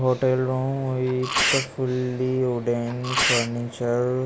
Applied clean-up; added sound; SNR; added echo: none; Sneeze; 5 dB; none.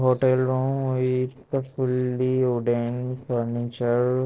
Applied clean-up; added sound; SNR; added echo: neural separator model SepFormer DNS4.